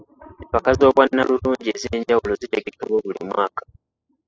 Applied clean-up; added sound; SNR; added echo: classical method spectral subtraction.